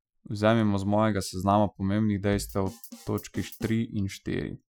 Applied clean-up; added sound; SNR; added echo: classical method Wiener filter.